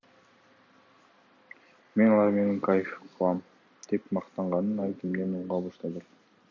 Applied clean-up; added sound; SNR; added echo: none; none; none; none.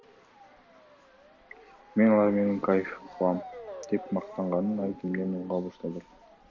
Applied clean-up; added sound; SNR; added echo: none; Motor vehicle (road) / Siren; 18 dB; none.